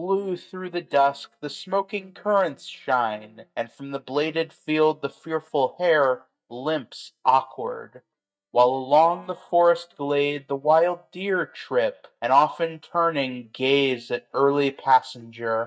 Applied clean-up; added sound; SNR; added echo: neural mask model DeepFilterNet 3.